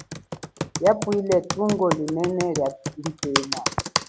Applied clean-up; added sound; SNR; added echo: none; Computer keyboard; 5 dB; none.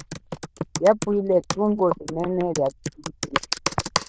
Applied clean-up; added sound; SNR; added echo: neural diffusion model UNIVERSE++.